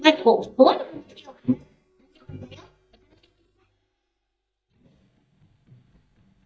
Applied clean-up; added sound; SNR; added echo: neural mask model DeepFilterNet 3.